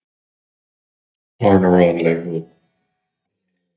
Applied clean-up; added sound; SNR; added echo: neural mask model DeepFilterNet 3.